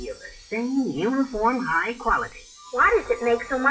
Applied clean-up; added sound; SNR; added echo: classical method WPE with log-MMSE.